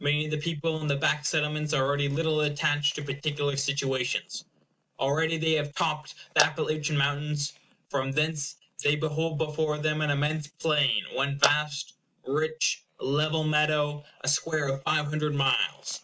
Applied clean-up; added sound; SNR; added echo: neural mask model Resemble Enhance denoiser.